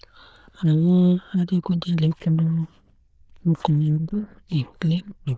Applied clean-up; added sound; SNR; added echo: neural diffusion model UNIVERSE++.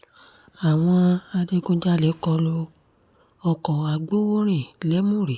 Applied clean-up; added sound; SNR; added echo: none; none; none; none.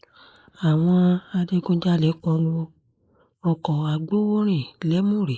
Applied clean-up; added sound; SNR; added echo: neural mask model Resemble Enhance denoiser.